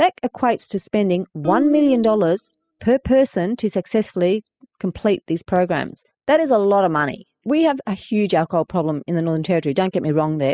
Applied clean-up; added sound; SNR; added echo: classical method spectral subtraction.